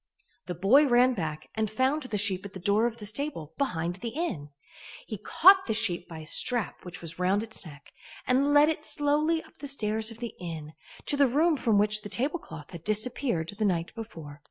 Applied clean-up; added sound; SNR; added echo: none; none; none; none.